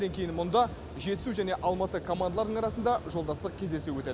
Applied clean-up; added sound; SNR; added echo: none; none; none; none.